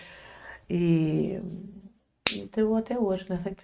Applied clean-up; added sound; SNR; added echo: neural mask model RNNoise.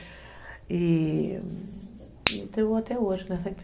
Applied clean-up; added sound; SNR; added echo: none; Finger snapping; 6 dB; none.